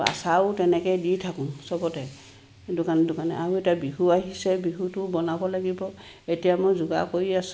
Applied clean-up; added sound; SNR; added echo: none; none; none; none.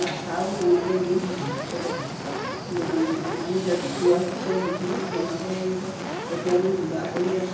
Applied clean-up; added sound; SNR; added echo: none; Fire; 6 dB; reverberation time 0.9 s.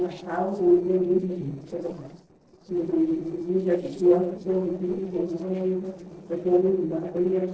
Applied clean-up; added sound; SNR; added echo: neural separator model SepFormer DNS4.